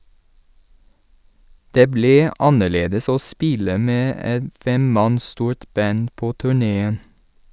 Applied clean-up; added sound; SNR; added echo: none; none; none; none.